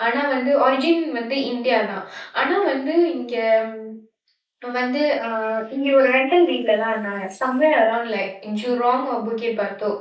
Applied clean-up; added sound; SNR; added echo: neural mask model Resemble Enhance denoiser.